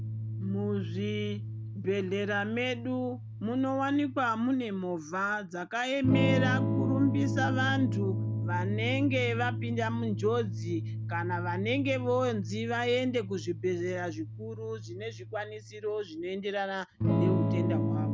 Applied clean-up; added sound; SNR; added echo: none; Electric guitar / Strum; 2 dB; none.